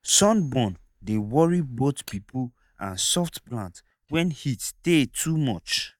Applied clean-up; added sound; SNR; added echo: neural mask model DeepFilterNet 3.